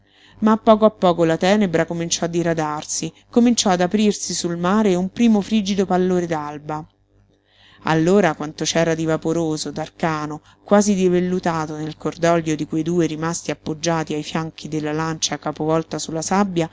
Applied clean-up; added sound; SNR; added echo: none; none; none; none.